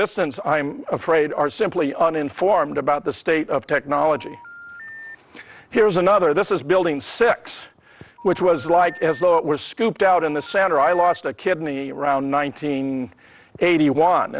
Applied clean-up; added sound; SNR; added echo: none; Telephone; 20 dB; none.